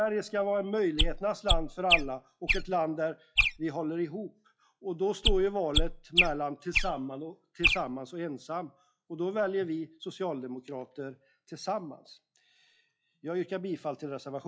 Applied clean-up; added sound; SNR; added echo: classical method log-MMSE.